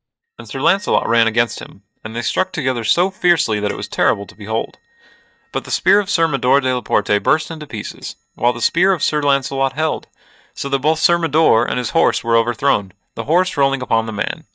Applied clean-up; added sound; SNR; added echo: neural mask model DeepFilterNet 3.